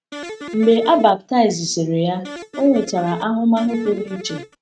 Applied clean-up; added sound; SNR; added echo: neural mask model RNNoise.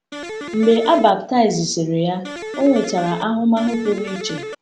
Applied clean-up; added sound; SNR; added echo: none; Electric guitar; 11 dB; none.